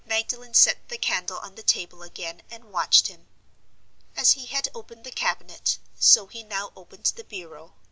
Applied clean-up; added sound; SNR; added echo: none; none; none; none.